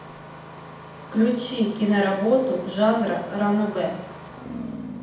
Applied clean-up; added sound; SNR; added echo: none; Engine starting; 14 dB; reverberation time 0.9 s.